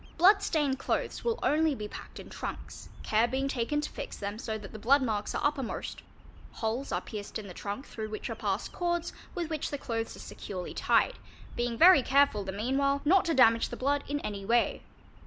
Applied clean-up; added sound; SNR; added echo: none; Bird vocalization, bird call, bird song; 15 dB; none.